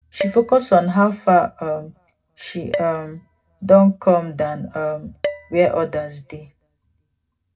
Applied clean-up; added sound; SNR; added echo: none; Dishes, pots, and pans; 14 dB; reverberation time 0.2 s.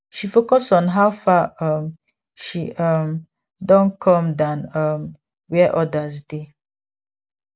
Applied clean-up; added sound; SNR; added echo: none; none; none; none.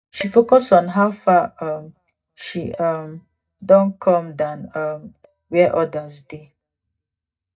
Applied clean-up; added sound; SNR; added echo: neural mask model DeepFilterNet 3.